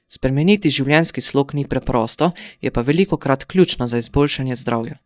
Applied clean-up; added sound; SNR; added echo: neural mask model DeepFilterNet 3.